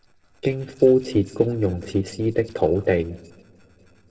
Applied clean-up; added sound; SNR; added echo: neural separator model SepFormer DNS4.